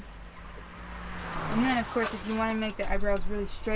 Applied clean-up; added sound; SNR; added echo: none; Car passing by; 12 dB; none.